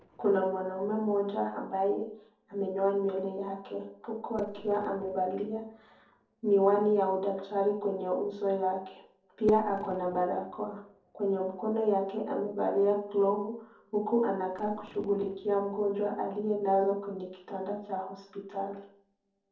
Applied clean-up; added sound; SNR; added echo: neural separator model SepFormer DNS4.